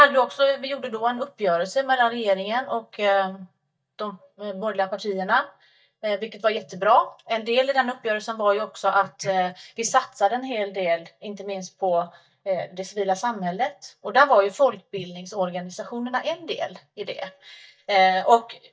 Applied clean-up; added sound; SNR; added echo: neural mask model DeepFilterNet 3.